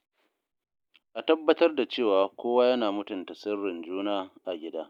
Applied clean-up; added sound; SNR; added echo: none; none; none; none.